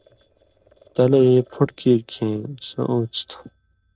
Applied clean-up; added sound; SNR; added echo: neural separator model SepFormer DNS4.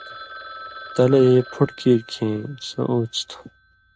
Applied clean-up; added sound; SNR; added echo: none; Telephone; 19 dB; none.